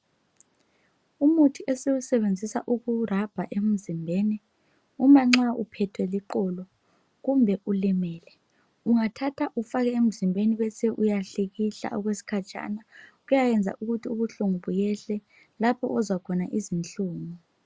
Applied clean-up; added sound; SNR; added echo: none; none; none; none.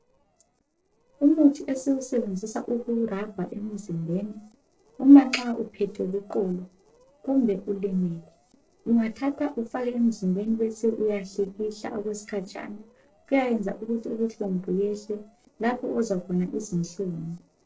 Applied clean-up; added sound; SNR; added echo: neural separator model SepFormer DNS4.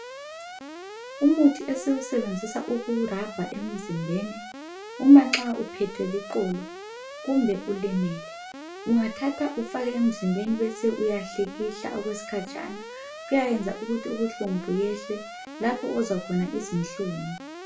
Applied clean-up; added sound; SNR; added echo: none; Alarm; 13 dB; reverberation time 0.3 s.